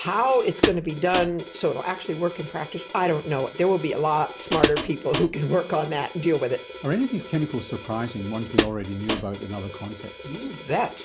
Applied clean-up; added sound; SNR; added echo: none; Hi-hat; 4 dB; none.